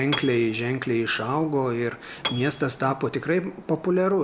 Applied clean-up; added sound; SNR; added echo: none; Piano; 14 dB; none.